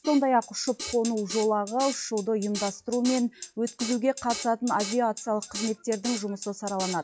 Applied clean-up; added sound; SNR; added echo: classical method log-MMSE.